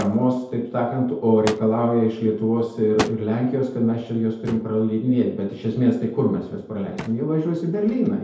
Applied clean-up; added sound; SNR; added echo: none; Thump, thud; 16 dB; reverberation time 0.8 s.